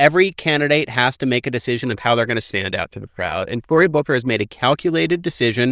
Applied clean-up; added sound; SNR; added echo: neural diffusion model UNIVERSE++.